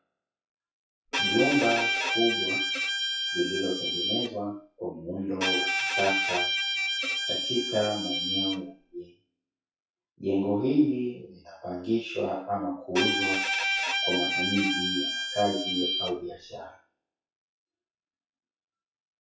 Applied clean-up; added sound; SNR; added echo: classical method WPE with log-MMSE.